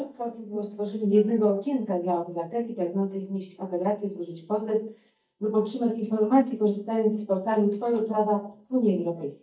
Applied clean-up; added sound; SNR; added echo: neural mask model DeepFilterNet 3.